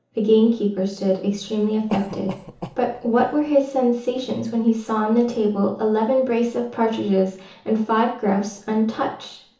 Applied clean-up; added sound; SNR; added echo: none; Cough; 13 dB; reverberation time 0.8 s.